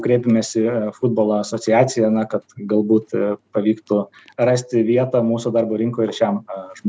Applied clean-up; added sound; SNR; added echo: none; none; none; none.